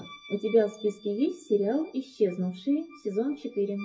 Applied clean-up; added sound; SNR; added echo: classical method WPE with log-MMSE.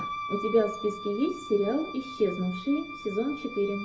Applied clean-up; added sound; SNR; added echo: none; Wind instrument, woodwind instrument; 10 dB; reverberation time 0.3 s.